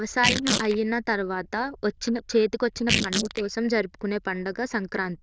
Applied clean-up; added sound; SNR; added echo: neural diffusion model UNIVERSE++.